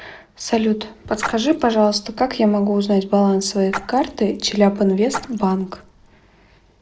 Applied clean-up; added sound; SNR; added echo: neural separator model SepFormer DNS4.